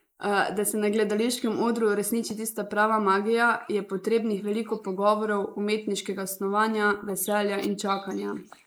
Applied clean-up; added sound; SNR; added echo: neural mask model Resemble Enhance denoiser.